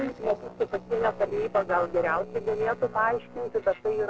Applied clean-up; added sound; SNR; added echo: neural separator model SepFormer DNS4.